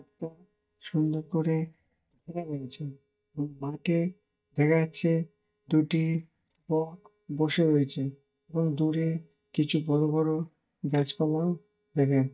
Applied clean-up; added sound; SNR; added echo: neural mask model DeepFilterNet 3.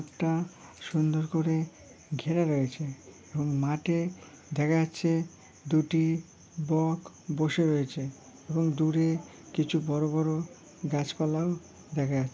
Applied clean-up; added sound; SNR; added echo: none; none; none; none.